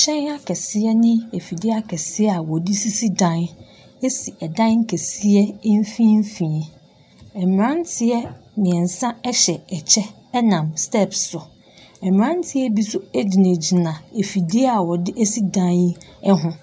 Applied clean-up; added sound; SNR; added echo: none; none; none; none.